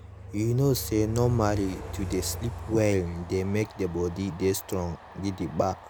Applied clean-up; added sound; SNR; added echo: none; Train; 11 dB; none.